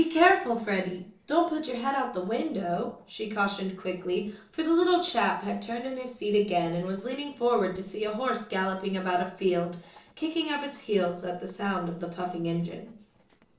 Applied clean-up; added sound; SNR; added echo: neural separator model SepFormer DNS4.